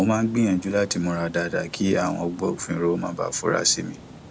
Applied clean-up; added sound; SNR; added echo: none; Water; 19 dB; none.